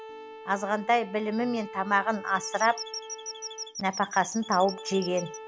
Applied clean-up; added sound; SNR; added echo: none; Squeak / Chirp, tweet + Bowed string instrument; 12 dB; none.